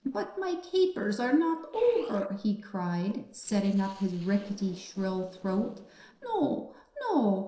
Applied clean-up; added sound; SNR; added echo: neural separator model SepFormer DNS4.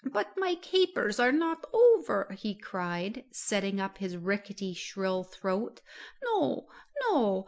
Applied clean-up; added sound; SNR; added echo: none; none; none; none.